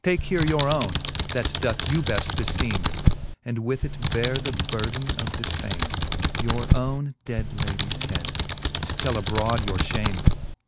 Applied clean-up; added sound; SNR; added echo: none; Computer keyboard; -3 dB; none.